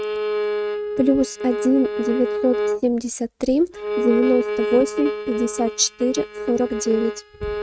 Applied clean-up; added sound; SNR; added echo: neural mask model RNNoise.